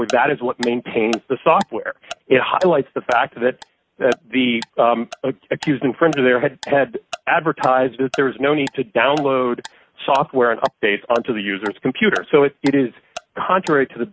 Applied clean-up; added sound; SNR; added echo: neural mask model RNNoise.